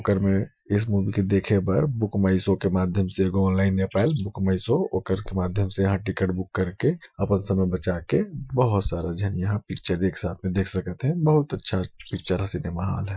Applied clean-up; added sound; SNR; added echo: classical method Wiener filter.